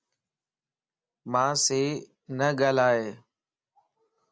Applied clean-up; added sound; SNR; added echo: none; none; none; none.